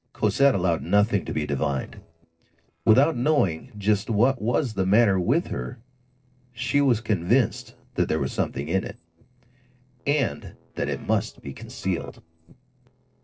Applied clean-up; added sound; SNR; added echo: neural separator model SepFormer DNS4.